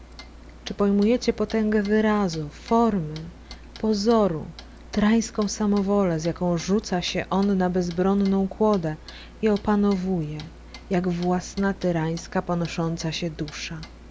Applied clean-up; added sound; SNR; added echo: none; Clock; 19 dB; none.